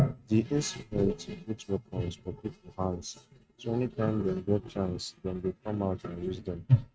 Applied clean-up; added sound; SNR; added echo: neural mask model RNNoise.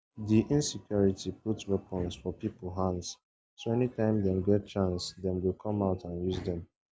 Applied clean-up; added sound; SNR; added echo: none; none; none; none.